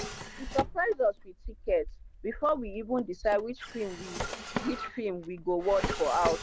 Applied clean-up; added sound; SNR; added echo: none; Drawer open or close; 8 dB; none.